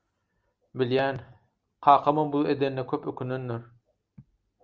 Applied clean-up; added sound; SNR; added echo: none; none; none; none.